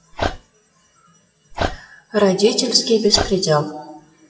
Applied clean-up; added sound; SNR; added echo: classical method WPE with log-MMSE.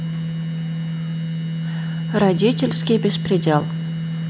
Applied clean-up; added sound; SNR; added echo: none; none; none; none.